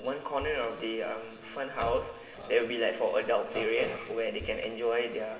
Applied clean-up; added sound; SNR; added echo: none; Slam / Car; 19 dB; reverberation time 2.6 s.